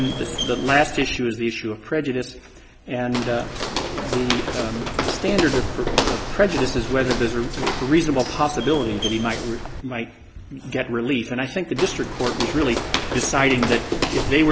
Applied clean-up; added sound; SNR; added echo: none; Walk, footsteps; 4 dB; none.